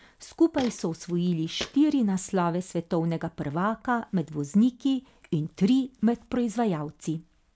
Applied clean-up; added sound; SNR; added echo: none; Walk, footsteps; 16 dB; none.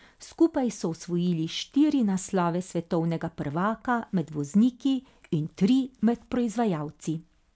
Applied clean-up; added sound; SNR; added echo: none; none; none; none.